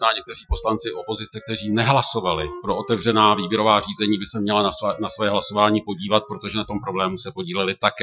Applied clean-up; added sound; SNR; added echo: classical method Wiener filter.